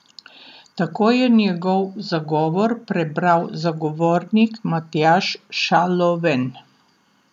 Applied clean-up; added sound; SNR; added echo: none; none; none; none.